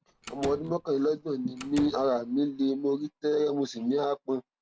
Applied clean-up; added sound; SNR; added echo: none; Slam; 16 dB; none.